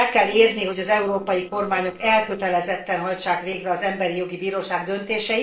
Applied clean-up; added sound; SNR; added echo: neural separator model SepFormer DNS4.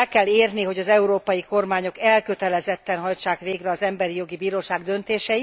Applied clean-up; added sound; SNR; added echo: none; none; none; none.